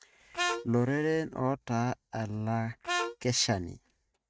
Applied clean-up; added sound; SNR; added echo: neural mask model RNNoise.